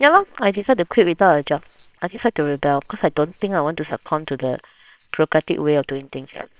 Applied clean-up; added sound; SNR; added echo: neural separator model SepFormer WHAMR!.